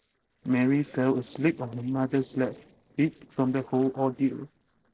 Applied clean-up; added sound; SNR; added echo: neural separator model SepFormer DNS4.